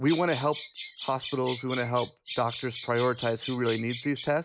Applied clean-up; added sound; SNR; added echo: none; Bird vocalization, bird call, bird song; 10 dB; none.